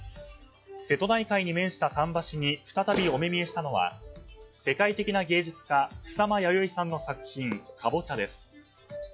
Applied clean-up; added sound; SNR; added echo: classical method log-MMSE.